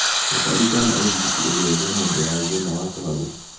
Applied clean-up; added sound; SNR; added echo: none; Hiss; 0 dB; reverberation time 0.6 s.